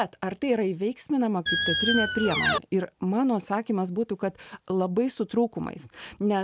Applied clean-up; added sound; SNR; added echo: none; Squeak; -3 dB; none.